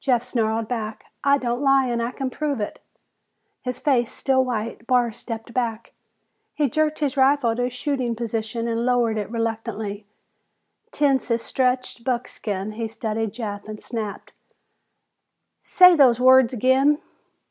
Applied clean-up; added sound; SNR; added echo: none; none; none; none.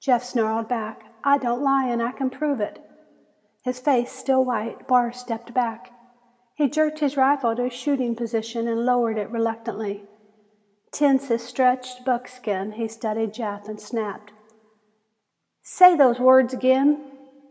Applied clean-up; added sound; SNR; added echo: none; none; none; reverberation time 1.2 s.